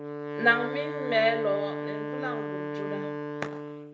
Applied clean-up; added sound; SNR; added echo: none; Wind instrument, woodwind instrument; 4 dB; reverberation time 0.6 s.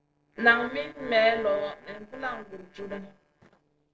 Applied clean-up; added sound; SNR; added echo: neural separator model SepFormer DNS4.